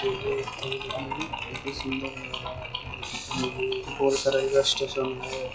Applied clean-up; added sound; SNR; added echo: classical method log-MMSE.